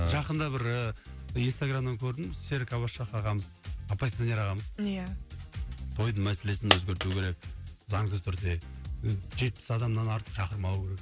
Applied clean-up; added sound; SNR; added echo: none; Coin (dropping); 1 dB; none.